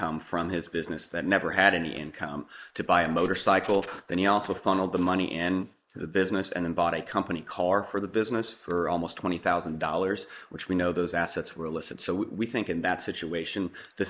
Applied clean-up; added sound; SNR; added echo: neural mask model Resemble Enhance denoiser.